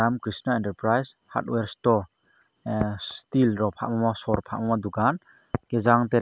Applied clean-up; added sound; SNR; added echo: none; none; none; none.